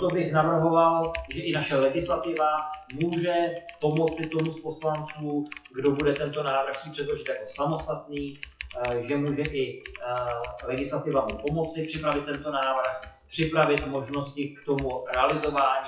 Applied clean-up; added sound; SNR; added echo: classical method WPE with log-MMSE.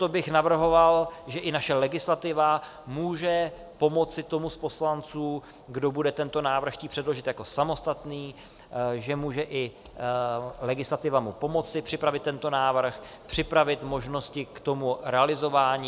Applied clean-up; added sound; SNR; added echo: none; none; none; none.